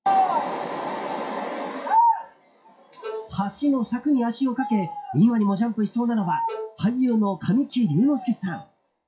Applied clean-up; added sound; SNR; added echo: classical method WPE with log-MMSE.